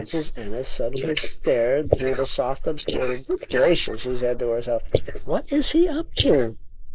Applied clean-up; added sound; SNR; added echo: neural mask model Resemble Enhance denoiser.